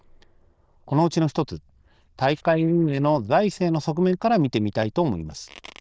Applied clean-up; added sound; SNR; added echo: neural diffusion model UNIVERSE++.